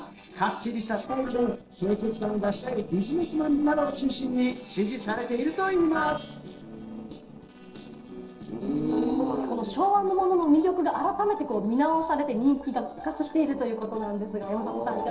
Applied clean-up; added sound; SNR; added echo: neural separator model SepFormer DNS4.